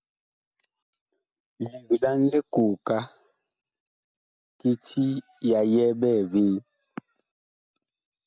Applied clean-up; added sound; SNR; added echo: none; none; none; none.